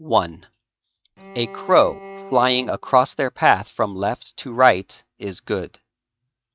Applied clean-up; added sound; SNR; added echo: neural mask model RNNoise.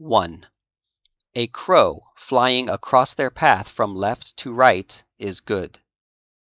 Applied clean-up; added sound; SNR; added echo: neural mask model Resemble Enhance denoiser.